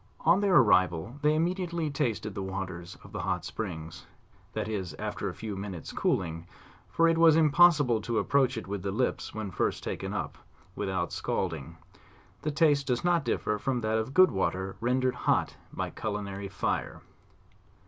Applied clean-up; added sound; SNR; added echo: none; none; none; none.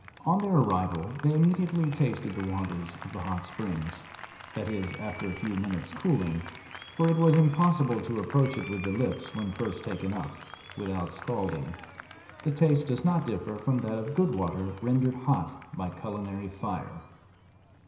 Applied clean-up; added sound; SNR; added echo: none; Applause; 18 dB; reverberation time 0.9 s.